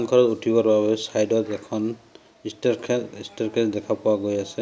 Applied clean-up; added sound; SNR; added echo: none; none; none; none.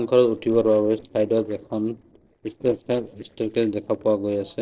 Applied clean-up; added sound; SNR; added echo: neural separator model SepFormer DNS4.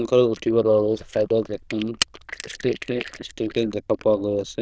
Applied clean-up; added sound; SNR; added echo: neural diffusion model UNIVERSE++.